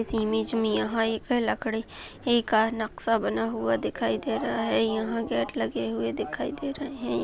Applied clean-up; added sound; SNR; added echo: none; none; none; none.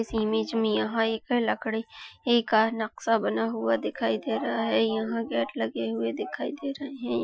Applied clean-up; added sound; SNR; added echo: classical method Wiener filter.